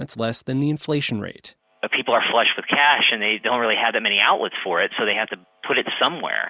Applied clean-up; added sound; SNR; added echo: none; none; none; none.